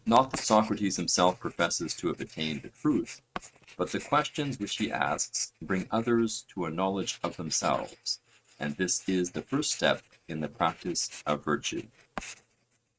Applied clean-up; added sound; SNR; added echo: neural mask model RNNoise.